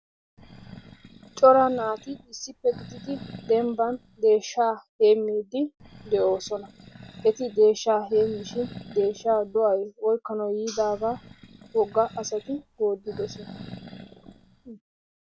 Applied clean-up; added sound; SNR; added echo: none; Animal; 19 dB; none.